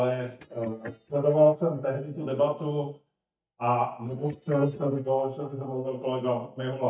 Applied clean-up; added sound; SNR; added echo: neural mask model DeepFilterNet 3.